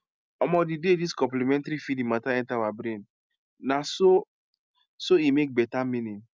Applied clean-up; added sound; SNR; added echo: none; none; none; none.